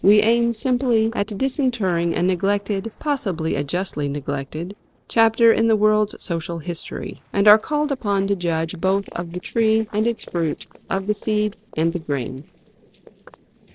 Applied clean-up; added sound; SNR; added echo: neural separator model SepFormer DNS4.